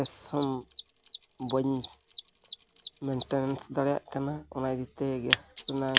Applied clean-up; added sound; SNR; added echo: none; Mechanisms; 3 dB; none.